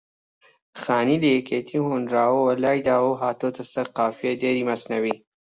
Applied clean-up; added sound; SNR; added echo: none; none; none; none.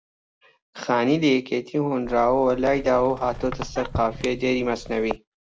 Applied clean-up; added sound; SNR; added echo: none; Squeak; 12 dB; none.